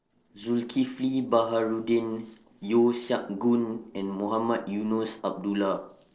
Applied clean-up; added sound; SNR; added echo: neural separator model SepFormer DNS4.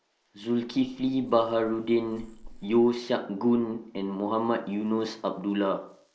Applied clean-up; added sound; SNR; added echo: neural mask model Resemble Enhance denoiser.